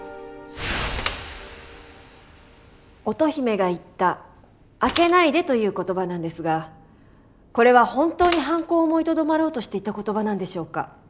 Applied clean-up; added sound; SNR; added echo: none; Mechanisms / Bicycle; 18 dB; none.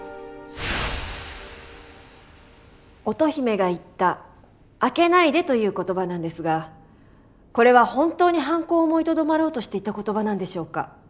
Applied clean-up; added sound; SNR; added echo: none; none; none; none.